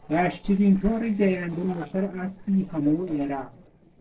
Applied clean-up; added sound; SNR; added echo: neural separator model SepFormer DNS4.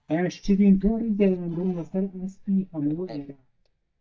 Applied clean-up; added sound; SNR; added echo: neural mask model DeepFilterNet 3.